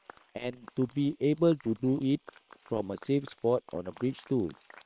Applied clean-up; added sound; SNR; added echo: neural separator model SepFormer WHAM!.